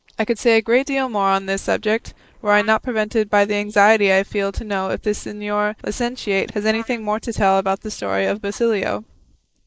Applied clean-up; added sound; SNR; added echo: neural mask model Resemble Enhance denoiser.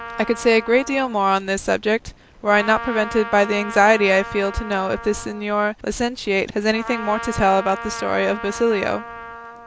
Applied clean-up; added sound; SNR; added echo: none; Trumpet; 13 dB; none.